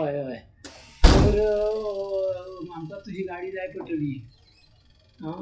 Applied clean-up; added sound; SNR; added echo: classical method WPE with log-MMSE.